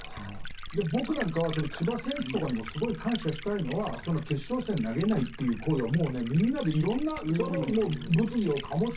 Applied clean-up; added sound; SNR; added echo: none; Liquid; 11 dB; reverberation time 0.3 s.